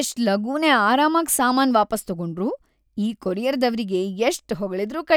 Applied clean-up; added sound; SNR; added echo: none; none; none; none.